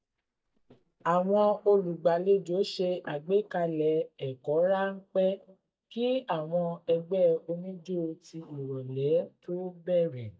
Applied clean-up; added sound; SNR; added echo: neural mask model DeepFilterNet 3.